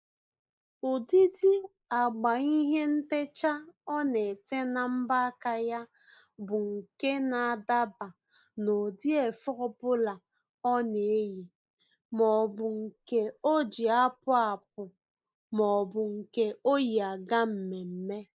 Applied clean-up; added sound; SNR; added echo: neural mask model Resemble Enhance denoiser.